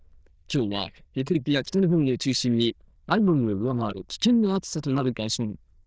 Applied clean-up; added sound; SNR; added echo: neural diffusion model UNIVERSE++.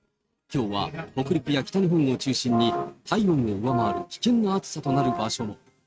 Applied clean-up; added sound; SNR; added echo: neural mask model RNNoise.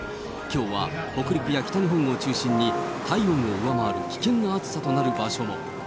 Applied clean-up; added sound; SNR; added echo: none; Brass instrument; 7 dB; none.